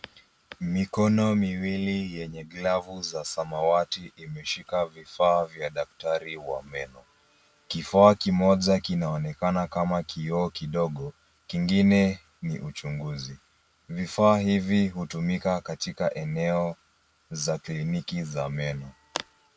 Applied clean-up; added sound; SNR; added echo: none; none; none; none.